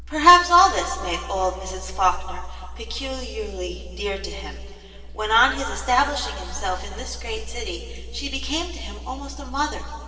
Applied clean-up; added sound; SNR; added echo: neural separator model SepFormer DNS4.